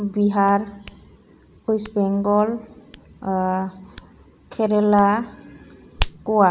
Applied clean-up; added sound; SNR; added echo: none; Hands; 14 dB; none.